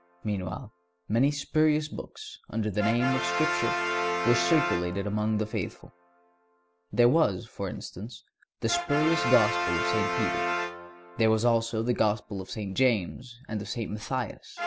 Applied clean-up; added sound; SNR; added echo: none; Brass instrument; 5 dB; none.